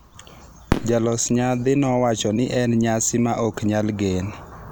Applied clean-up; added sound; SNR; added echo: none; Fireworks; 13 dB; none.